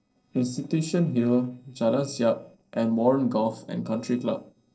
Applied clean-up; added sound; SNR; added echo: neural separator model SepFormer DNS4.